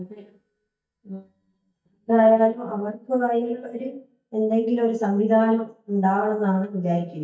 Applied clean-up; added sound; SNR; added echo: neural mask model DeepFilterNet 3.